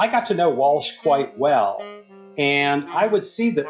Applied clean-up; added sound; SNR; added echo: classical method log-MMSE.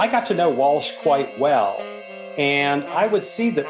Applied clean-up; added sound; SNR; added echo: none; Wind instrument, woodwind instrument + Harmonica; 15 dB; none.